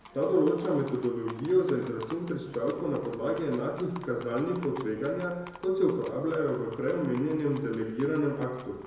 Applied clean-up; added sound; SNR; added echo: none; Livestock, farm animals, working animals; 19 dB; reverberation time 1.0 s.